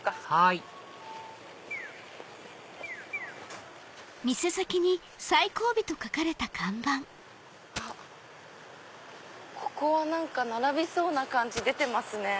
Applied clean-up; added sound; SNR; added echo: none; Coin (dropping); 10 dB; none.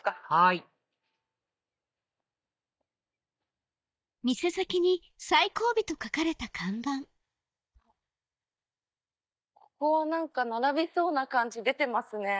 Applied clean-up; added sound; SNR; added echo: neural mask model DeepFilterNet 3.